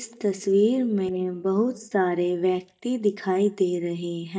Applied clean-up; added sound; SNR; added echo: neural mask model DeepFilterNet 3.